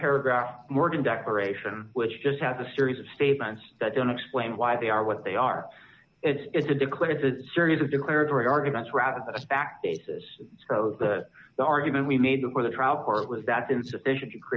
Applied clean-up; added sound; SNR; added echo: none; none; none; none.